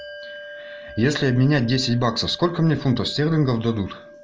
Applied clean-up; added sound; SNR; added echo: none; Bell; 18 dB; none.